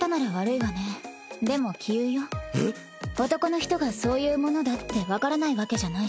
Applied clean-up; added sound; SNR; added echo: none; none; none; none.